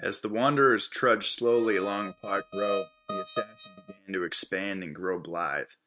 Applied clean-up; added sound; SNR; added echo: neural mask model RNNoise.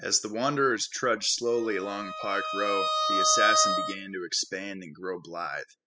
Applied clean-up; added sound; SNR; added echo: classical method spectral subtraction.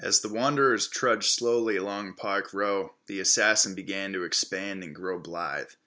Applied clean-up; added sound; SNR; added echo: none; none; none; none.